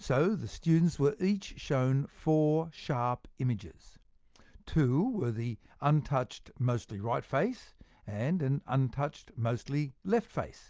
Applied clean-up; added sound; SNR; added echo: none; none; none; none.